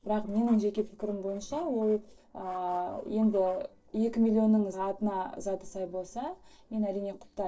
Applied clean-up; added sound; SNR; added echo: neural separator model SepFormer DNS4.